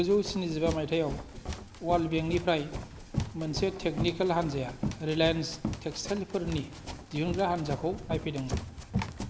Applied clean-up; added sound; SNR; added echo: none; Run; 7 dB; none.